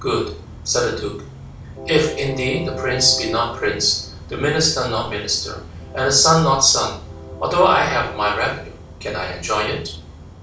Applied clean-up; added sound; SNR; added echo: none; Train; 14 dB; reverberation time 0.3 s.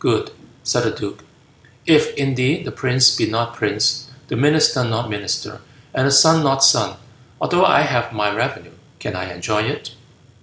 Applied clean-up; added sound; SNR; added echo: none; none; none; none.